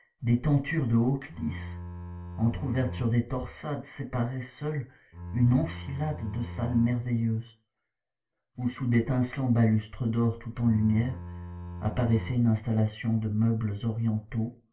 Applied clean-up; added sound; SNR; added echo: none; Bowed string instrument; 11 dB; reverberation time 0.3 s.